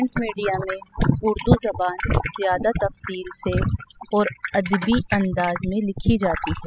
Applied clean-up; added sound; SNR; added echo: classical method spectral subtraction.